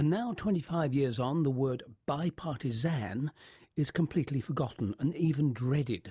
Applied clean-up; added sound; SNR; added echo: none; none; none; none.